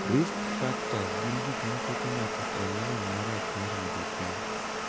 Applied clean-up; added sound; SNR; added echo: none; Domestic sounds, home sounds; -2 dB; none.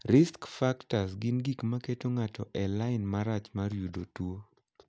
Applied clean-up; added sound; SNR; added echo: none; none; none; none.